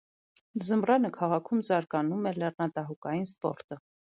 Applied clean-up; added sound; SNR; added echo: none; none; none; none.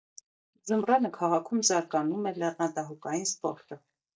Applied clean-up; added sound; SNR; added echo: neural mask model DeepFilterNet 3.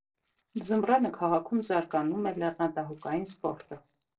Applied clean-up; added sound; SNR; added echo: neural separator model SepFormer DNS4.